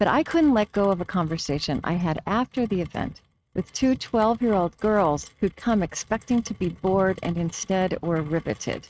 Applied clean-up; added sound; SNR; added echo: neural mask model RNNoise.